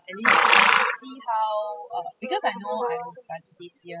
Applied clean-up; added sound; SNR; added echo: classical method spectral subtraction.